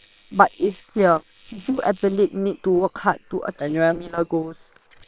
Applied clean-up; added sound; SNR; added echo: neural separator model SepFormer WHAM!.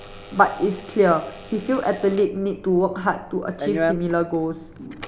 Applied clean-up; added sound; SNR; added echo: none; Alarm / Door; 10 dB; none.